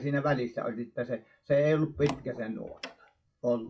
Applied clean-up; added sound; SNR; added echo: classical method WPE with log-MMSE.